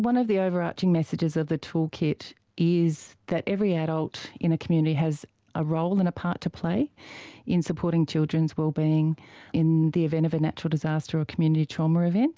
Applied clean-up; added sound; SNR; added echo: none; none; none; none.